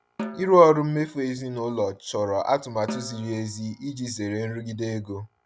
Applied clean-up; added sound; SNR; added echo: none; Snare drum; 17 dB; none.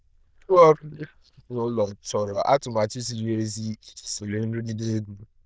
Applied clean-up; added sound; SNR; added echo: neural diffusion model UNIVERSE++.